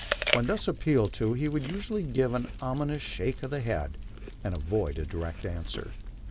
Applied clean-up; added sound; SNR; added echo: none; Chewing, mastication + Fire; 6 dB; none.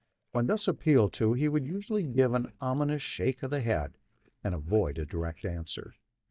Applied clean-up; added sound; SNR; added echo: neural mask model DeepFilterNet 3.